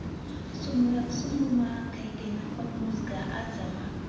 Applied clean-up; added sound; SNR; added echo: none; Waves, surf; 3 dB; reverberation time 1.1 s.